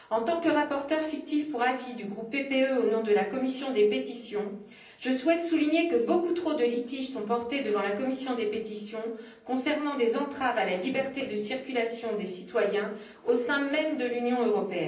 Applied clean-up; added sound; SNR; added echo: none; none; none; reverberation time 0.6 s.